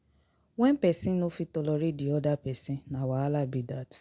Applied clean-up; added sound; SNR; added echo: none; none; none; none.